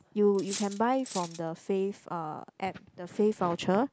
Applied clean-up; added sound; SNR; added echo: none; Cutlery, silverware; 13 dB; none.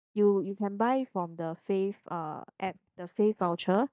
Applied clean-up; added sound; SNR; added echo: neural mask model DeepFilterNet 3.